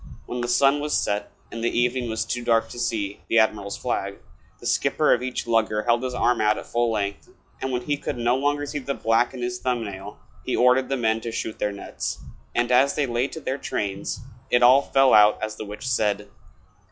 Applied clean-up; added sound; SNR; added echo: classical method log-MMSE.